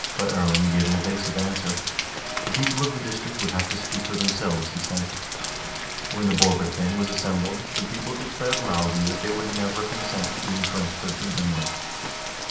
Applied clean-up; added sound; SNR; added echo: none; Rain; 2 dB; reverberation time 0.6 s.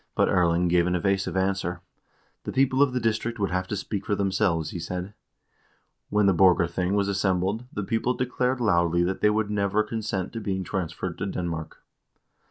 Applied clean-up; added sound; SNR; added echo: none; none; none; none.